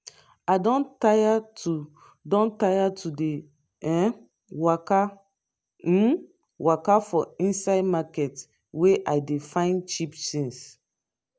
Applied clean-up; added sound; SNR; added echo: none; none; none; none.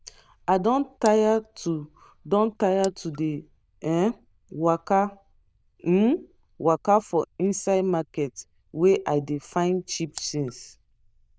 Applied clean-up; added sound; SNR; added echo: neural diffusion model UNIVERSE++.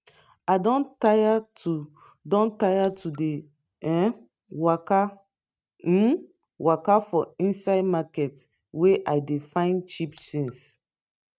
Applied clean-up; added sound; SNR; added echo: neural mask model RNNoise.